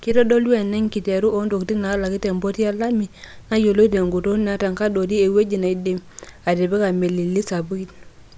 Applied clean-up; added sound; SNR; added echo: none; none; none; none.